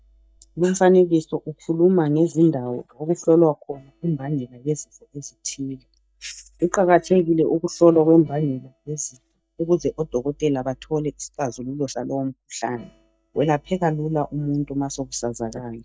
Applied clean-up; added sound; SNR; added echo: neural mask model DeepFilterNet 3.